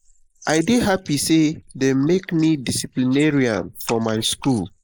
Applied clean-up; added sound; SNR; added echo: neural mask model Resemble Enhance denoiser.